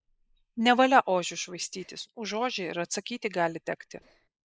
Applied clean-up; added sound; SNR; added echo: neural mask model Resemble Enhance denoiser.